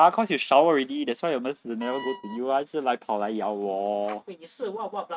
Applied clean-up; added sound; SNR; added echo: neural mask model RNNoise.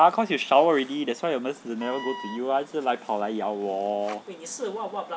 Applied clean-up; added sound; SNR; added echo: none; Wind instrument, woodwind instrument; 14 dB; none.